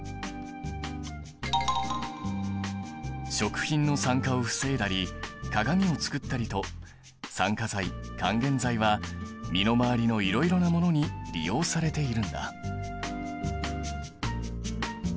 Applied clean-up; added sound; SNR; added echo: none; none; none; none.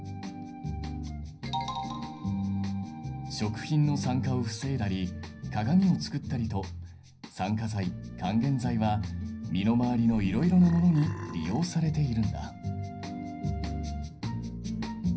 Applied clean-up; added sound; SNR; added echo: none; Burping, eructation; 13 dB; reverberation time 0.5 s.